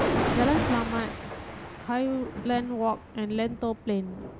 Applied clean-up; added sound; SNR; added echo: none; Thunder; 2 dB; none.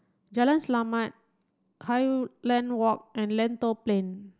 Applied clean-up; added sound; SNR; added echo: none; none; none; none.